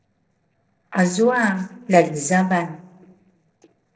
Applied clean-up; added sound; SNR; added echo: neural separator model SepFormer DNS4.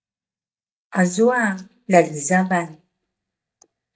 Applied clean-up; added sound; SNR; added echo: neural mask model DeepFilterNet 3.